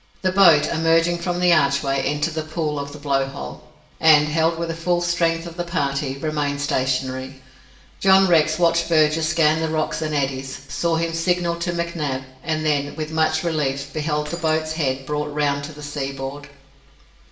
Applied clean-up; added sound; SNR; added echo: none; Keys jangling; 18 dB; reverberation time 1.0 s.